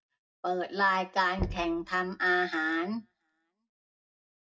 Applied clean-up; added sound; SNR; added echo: none; Knock; 10 dB; reverberation time 0.2 s.